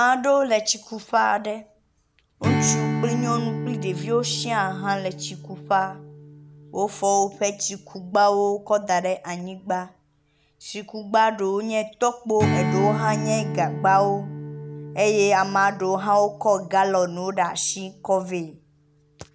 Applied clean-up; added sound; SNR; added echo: none; Strum; 8 dB; none.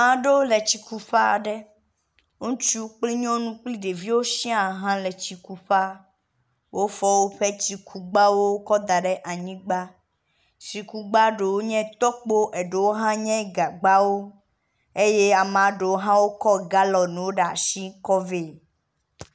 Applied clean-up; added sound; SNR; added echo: none; none; none; none.